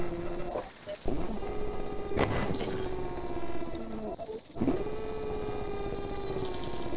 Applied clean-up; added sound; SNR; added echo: neural separator model SepFormer DNS4.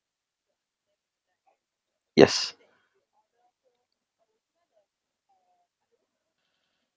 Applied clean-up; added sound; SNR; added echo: none; none; none; none.